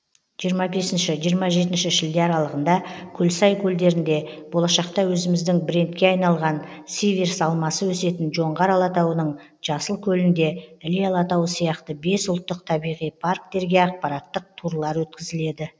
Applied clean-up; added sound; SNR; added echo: none; none; none; none.